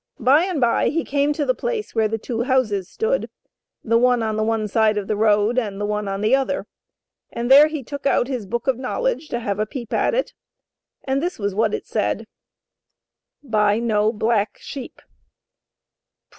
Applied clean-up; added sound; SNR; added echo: none; none; none; none.